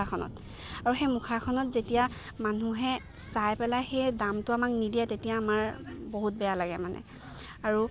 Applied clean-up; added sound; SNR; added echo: none; Thunder / Rain; 18 dB; none.